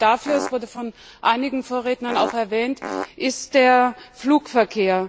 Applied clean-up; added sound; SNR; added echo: none; Fart; 7 dB; none.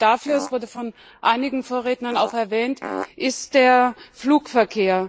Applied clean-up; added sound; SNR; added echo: neural mask model Resemble Enhance denoiser.